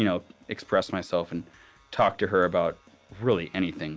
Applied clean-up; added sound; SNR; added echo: none; none; none; none.